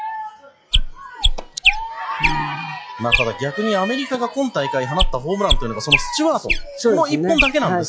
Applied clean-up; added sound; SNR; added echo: classical method log-MMSE.